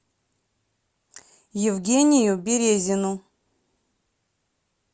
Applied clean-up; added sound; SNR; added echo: none; none; none; none.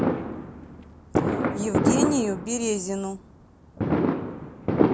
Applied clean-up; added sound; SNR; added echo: none; Fireworks; -5 dB; none.